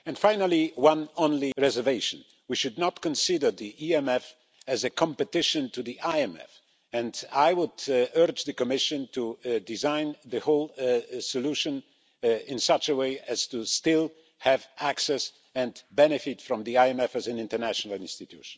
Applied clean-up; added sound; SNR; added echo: none; none; none; none.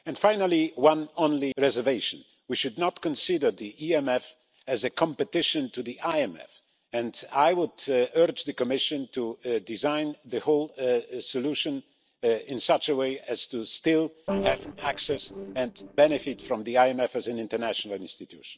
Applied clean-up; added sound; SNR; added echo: neural separator model SepFormer DNS4.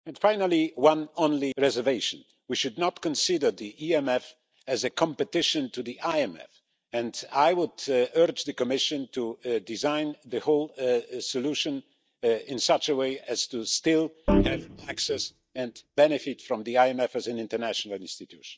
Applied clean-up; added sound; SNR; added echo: neural mask model DeepFilterNet 3.